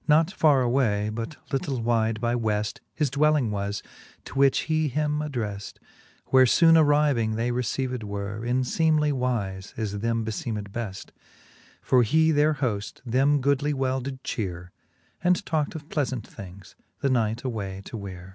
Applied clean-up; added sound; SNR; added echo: none; none; none; none.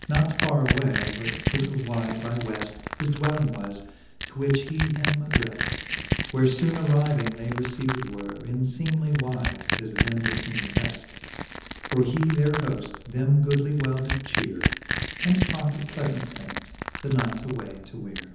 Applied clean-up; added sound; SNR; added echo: none; Crushing; 2 dB; reverberation time 0.9 s.